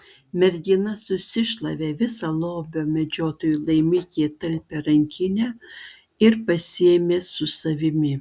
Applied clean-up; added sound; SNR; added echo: none; none; none; none.